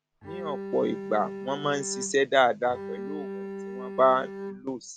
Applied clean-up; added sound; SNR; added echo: none; Bowed string instrument; 10 dB; none.